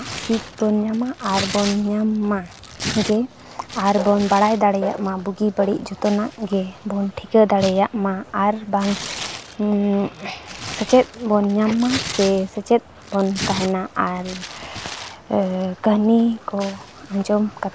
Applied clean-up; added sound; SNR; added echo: none; Tearing; 13 dB; none.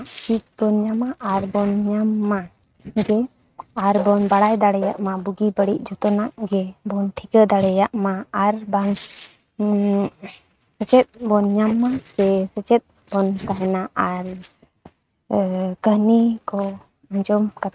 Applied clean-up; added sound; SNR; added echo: neural mask model RNNoise.